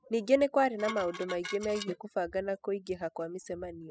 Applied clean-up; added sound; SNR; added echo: classical method spectral subtraction.